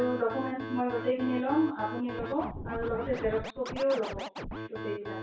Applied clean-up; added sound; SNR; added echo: none; Scratching (performance technique); 8 dB; reverberation time 0.3 s.